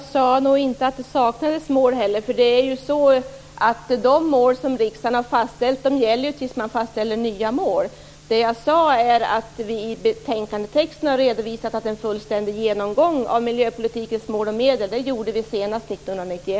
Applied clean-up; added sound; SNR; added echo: none; none; none; none.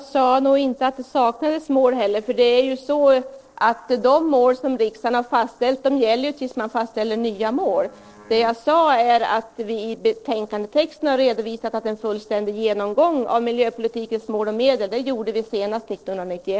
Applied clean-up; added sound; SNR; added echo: neural separator model SepFormer DNS4.